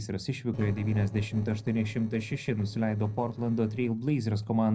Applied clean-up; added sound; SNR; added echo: neural separator model SepFormer DNS4.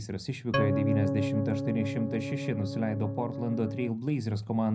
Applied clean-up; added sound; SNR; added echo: none; Organ; 1 dB; reverberation time 0.4 s.